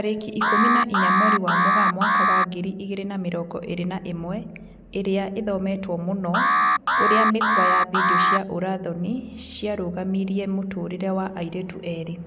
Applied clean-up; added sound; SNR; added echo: none; Alarm; -5 dB; none.